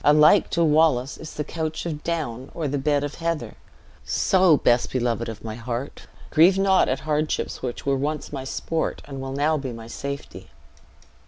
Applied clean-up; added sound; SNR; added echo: none; none; none; none.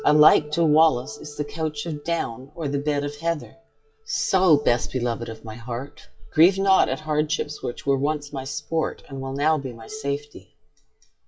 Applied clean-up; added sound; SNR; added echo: classical method WPE with log-MMSE.